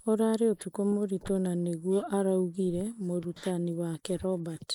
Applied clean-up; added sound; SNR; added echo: neural mask model Resemble Enhance denoiser.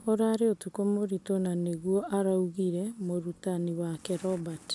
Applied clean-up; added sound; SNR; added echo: none; none; none; none.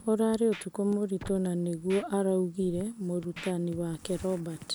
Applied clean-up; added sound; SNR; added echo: none; Scratching (performance technique); 19 dB; none.